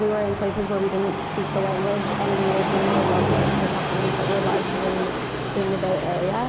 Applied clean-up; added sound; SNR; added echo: none; Train; -1 dB; none.